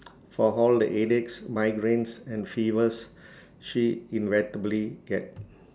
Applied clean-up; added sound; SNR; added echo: none; none; none; none.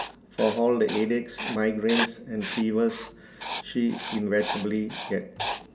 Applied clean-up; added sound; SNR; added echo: none; Writing; 9 dB; reverberation time 1.9 s.